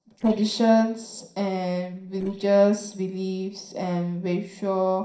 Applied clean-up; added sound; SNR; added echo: neural separator model SepFormer DNS4.